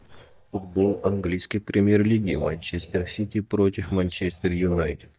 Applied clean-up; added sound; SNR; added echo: neural mask model DeepFilterNet 3.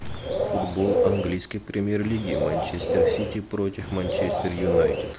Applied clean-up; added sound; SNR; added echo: none; Bird; -3 dB; none.